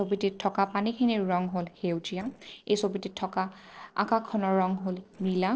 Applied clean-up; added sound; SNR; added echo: neural separator model SepFormer DNS4.